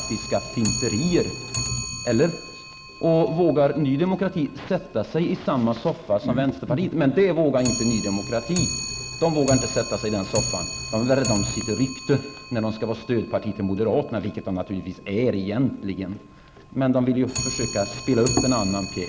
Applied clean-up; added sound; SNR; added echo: none; Clock; 9 dB; none.